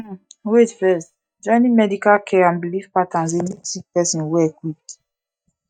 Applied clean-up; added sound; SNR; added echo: neural mask model DeepFilterNet 3.